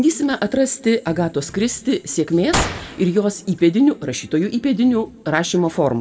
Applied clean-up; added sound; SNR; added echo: none; Gunshot, gunfire; 10 dB; reverberation time 1.9 s.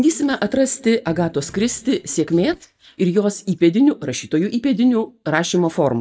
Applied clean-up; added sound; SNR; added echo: neural mask model DeepFilterNet 3.